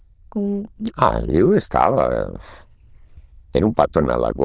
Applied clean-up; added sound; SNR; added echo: neural diffusion model UNIVERSE++.